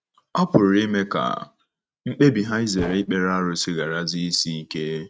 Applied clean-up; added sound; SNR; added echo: neural mask model RNNoise.